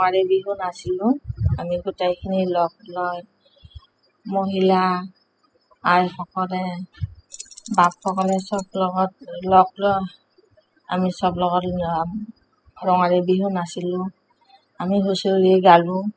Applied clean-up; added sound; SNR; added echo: classical method spectral subtraction.